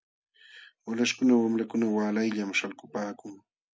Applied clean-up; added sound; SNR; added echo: none; none; none; none.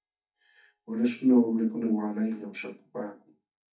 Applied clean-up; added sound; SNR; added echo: neural mask model DeepFilterNet 3.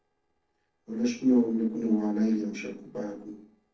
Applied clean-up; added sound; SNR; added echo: neural separator model SepFormer DNS4.